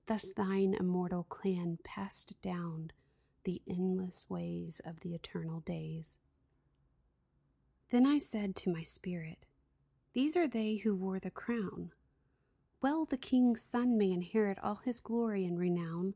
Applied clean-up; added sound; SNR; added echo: none; none; none; none.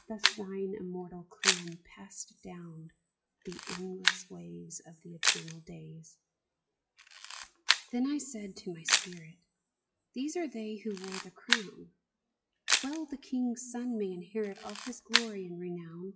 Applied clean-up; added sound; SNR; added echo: classical method WPE with log-MMSE.